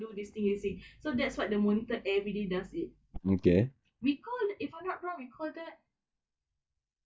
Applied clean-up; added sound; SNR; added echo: neural mask model DeepFilterNet 3.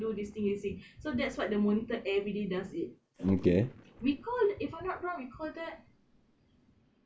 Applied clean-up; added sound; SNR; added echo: neural mask model Resemble Enhance denoiser.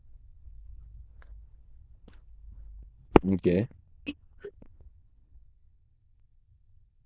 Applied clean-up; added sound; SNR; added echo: neural diffusion model UNIVERSE++.